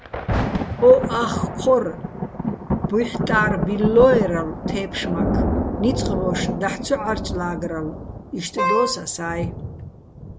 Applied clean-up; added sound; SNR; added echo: none; Wind instrument, woodwind instrument + Thunder; 3 dB; none.